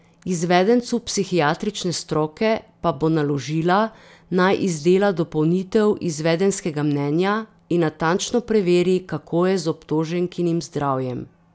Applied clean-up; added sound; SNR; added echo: none; none; none; none.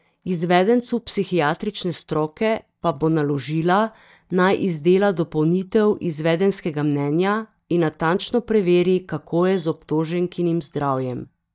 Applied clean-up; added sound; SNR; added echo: neural mask model DeepFilterNet 3.